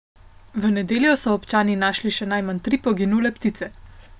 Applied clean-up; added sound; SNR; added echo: none; none; none; none.